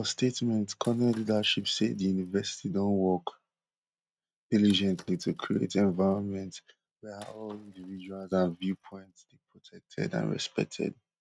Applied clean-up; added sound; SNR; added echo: neural mask model RNNoise.